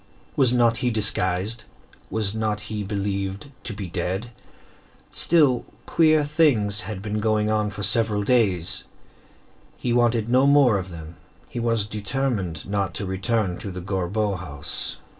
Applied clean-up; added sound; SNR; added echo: none; Tambourine; 16 dB; reverberation time 0.2 s.